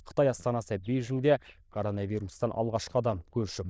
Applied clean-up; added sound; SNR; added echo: neural diffusion model UNIVERSE++.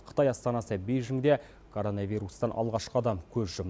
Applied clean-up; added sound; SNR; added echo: none; none; none; none.